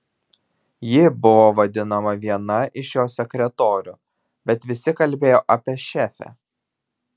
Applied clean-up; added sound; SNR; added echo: none; none; none; none.